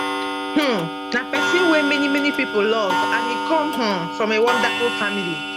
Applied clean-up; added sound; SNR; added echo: none; Clock; 2 dB; none.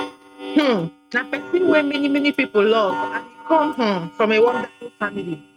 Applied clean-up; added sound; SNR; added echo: neural mask model RNNoise.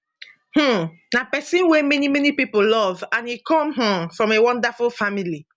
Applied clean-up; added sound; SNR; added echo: none; none; none; none.